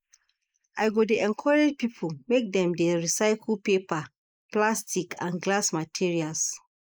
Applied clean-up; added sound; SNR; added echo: neural mask model Resemble Enhance denoiser.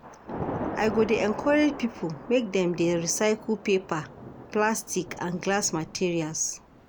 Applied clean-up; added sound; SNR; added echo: none; Thunder / Rain; 12 dB; none.